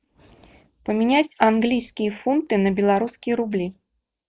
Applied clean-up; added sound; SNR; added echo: neural mask model Resemble Enhance denoiser.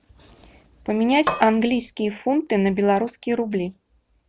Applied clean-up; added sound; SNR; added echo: none; Cutlery, silverware / Dishes, pots, and pans; 6 dB; none.